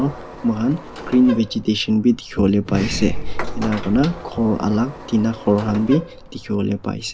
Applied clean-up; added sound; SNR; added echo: none; Sliding door; 9 dB; reverberation time 0.3 s.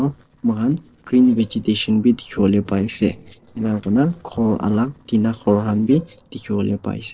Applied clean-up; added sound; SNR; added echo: neural separator model SepFormer DNS4.